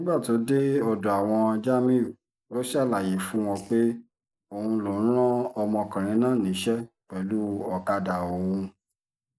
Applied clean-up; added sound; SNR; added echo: neural mask model Resemble Enhance denoiser.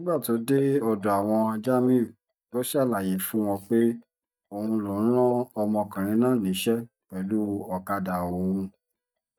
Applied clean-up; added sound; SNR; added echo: neural mask model DeepFilterNet 3.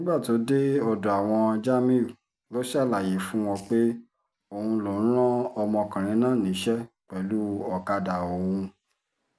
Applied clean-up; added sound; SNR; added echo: none; none; none; none.